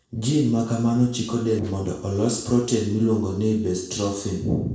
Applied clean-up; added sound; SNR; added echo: neural separator model SepFormer DNS4.